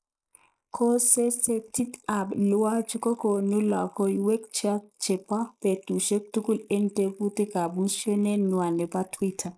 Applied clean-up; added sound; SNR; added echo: neural mask model Resemble Enhance denoiser.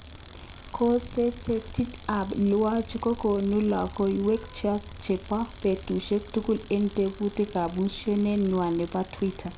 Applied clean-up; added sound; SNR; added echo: none; Tools + Vehicle horn, car horn, honking; 15 dB; none.